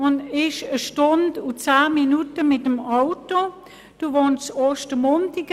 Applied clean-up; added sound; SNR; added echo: none; none; none; none.